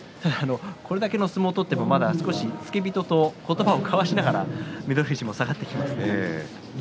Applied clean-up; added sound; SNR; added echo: none; none; none; none.